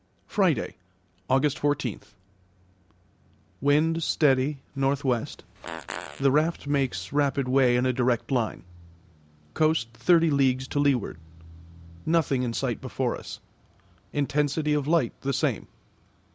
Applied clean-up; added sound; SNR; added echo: none; Fart; 15 dB; none.